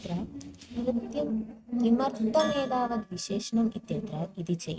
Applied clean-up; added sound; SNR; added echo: neural mask model RNNoise.